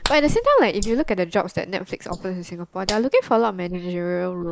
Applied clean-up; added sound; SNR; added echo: neural mask model Resemble Enhance denoiser.